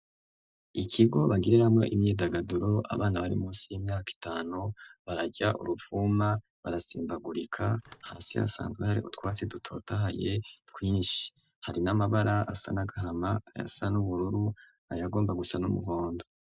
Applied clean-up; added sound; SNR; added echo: neural mask model DeepFilterNet 3.